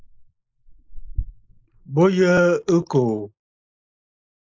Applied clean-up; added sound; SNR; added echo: neural mask model Resemble Enhance denoiser.